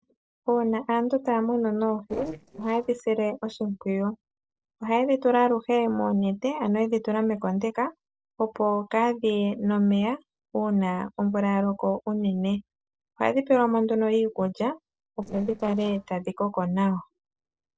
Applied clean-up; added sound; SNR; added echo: neural separator model SepFormer DNS4.